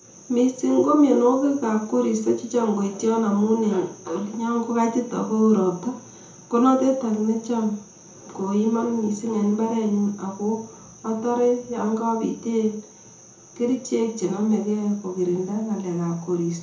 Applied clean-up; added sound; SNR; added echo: none; none; none; reverberation time 0.5 s.